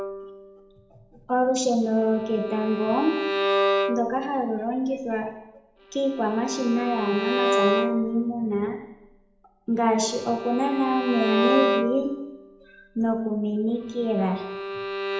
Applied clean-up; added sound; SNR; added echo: none; Bowed string instrument; 3 dB; reverberation time 0.7 s.